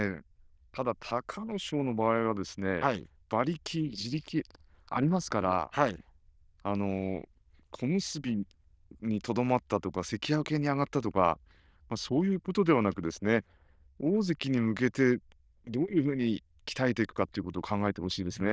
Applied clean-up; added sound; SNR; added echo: neural diffusion model UNIVERSE++.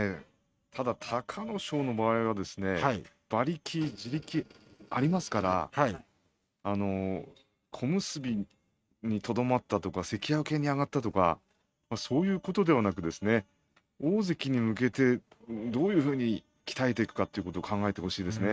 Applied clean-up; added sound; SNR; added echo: neural mask model RNNoise.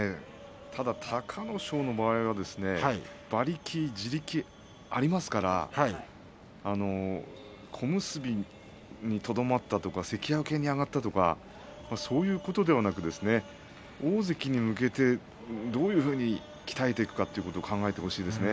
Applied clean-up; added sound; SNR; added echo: none; none; none; none.